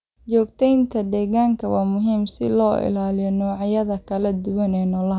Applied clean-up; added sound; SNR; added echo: none; none; none; none.